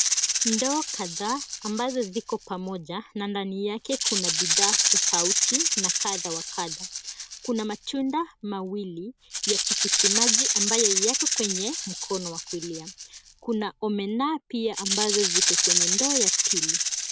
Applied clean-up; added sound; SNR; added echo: none; Rattle (instrument); -4 dB; none.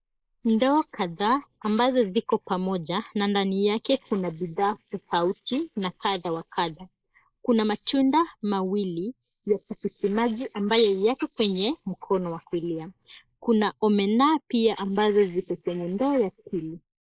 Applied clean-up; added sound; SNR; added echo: neural mask model Resemble Enhance denoiser.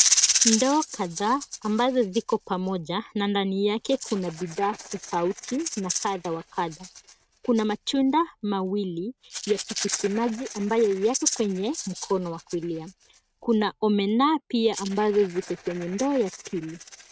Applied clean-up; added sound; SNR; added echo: neural mask model RNNoise.